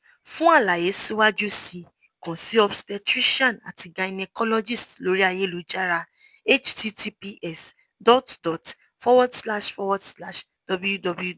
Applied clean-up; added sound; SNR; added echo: none; none; none; none.